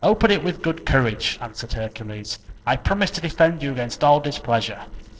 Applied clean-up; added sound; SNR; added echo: neural separator model SepFormer DNS4.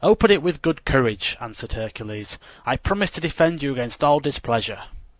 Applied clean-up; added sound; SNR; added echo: none; none; none; none.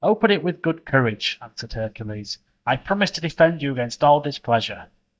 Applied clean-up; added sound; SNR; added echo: neural mask model DeepFilterNet 3.